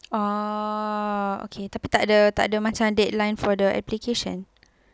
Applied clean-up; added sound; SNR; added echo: none; none; none; none.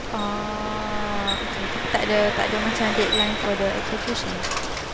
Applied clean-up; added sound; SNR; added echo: none; Engine + Bicycle; 0 dB; none.